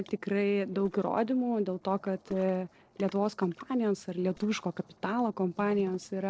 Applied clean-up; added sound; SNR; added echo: neural separator model SepFormer DNS4.